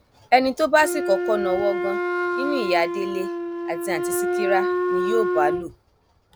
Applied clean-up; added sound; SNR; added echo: none; Wind instrument, woodwind instrument; 1 dB; none.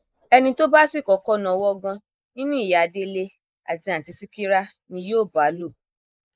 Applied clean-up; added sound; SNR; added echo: neural mask model Resemble Enhance denoiser.